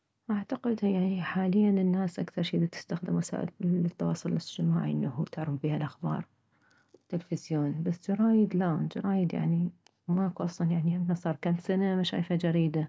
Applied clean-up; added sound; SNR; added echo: none; none; none; none.